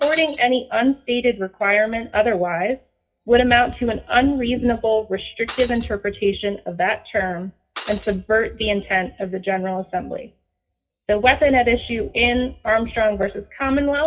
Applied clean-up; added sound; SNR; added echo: classical method WPE with log-MMSE.